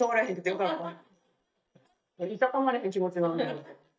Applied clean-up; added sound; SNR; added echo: neural mask model DeepFilterNet 3.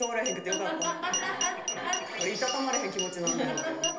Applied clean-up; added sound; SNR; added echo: none; Glass; 4 dB; reverberation time 1.4 s.